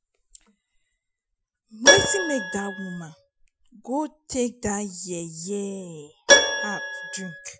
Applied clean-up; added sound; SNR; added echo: classical method Wiener filter.